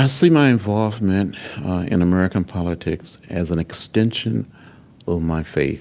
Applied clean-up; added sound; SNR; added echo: none; none; none; none.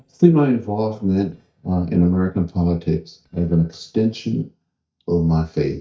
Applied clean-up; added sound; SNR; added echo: neural mask model DeepFilterNet 3.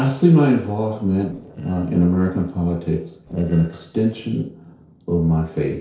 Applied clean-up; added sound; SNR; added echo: neural separator model SepFormer DNS4.